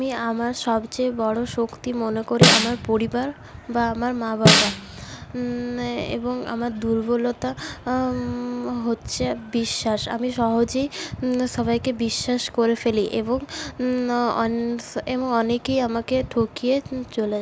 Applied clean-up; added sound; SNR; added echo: none; Snare drum; -3 dB; none.